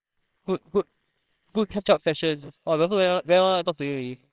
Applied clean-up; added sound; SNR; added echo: neural separator model SepFormer WHAMR!.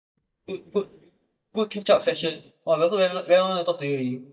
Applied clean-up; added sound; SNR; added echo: neural mask model DeepFilterNet 3.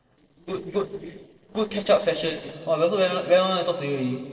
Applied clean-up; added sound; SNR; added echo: neural separator model SepFormer DNS4.